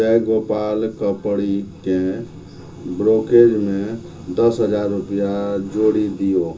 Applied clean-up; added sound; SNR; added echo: none; none; none; reverberation time 0.2 s.